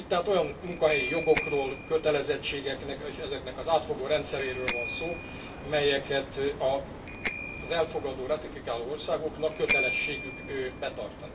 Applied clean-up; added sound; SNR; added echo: none; Bicycle bell; -1 dB; reverberation time 0.2 s.